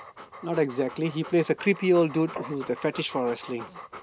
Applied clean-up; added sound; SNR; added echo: none; Tap + Dog; 16 dB; none.